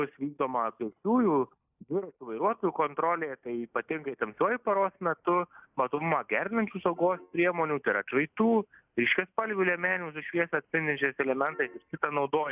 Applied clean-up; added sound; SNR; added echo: neural mask model DeepFilterNet 3.